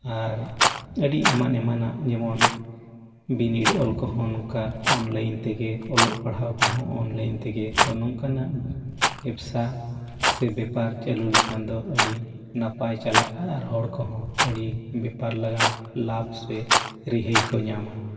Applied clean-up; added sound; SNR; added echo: none; Rattle; 1 dB; reverberation time 2.2 s.